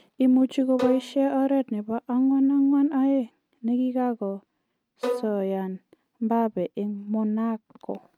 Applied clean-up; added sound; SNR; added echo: neural mask model RNNoise.